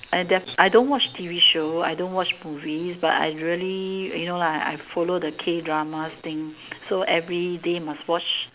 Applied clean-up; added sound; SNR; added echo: none; none; none; none.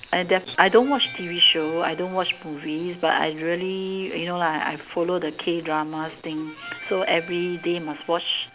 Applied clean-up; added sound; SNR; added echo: none; Harmonica; 19 dB; none.